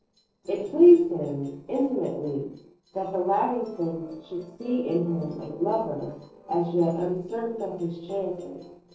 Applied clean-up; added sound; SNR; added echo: neural separator model SepFormer DNS4.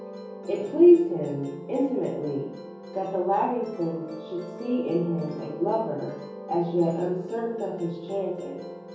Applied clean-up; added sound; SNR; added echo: none; Musical instrument; 13 dB; reverberation time 0.7 s.